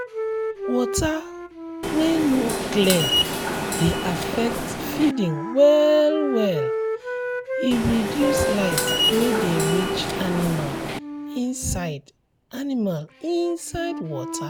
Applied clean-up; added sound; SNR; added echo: none; Wind instrument, woodwind instrument + Subway, metro, underground; 3 dB; none.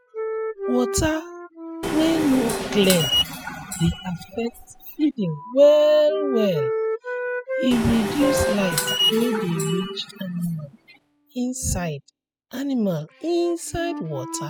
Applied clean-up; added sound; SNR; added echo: classical method spectral subtraction.